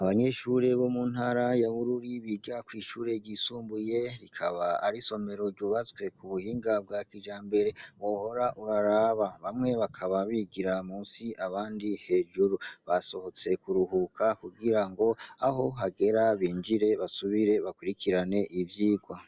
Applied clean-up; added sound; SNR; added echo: none; none; none; none.